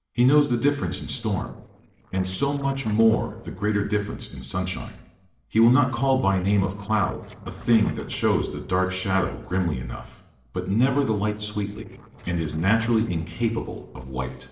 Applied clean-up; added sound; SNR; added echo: neural separator model SepFormer DNS4.